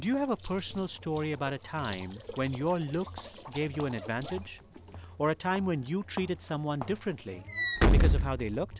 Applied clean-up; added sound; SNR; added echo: none; Walk, footsteps / Slam; 0 dB; none.